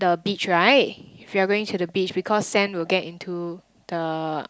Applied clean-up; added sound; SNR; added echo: none; none; none; none.